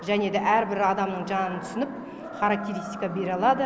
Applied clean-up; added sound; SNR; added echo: none; none; none; none.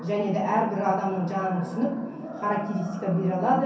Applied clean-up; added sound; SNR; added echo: none; none; none; reverberation time 0.6 s.